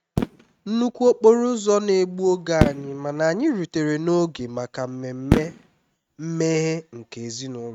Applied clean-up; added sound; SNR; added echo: neural mask model RNNoise.